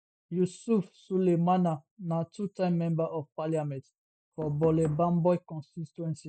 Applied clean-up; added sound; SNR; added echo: neural mask model DeepFilterNet 3.